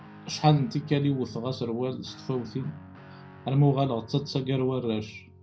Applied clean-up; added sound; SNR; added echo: none; Guitar; 19 dB; reverberation time 0.3 s.